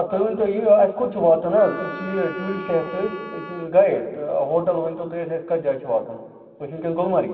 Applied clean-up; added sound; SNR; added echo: none; Wind instrument, woodwind instrument; 14 dB; reverberation time 1.9 s.